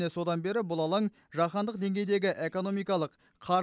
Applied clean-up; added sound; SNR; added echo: none; none; none; none.